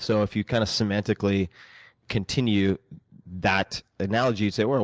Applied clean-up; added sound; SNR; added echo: none; none; none; none.